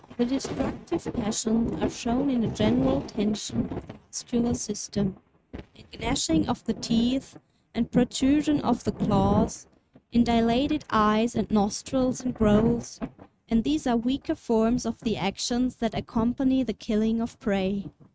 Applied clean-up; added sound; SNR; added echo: neural mask model RNNoise.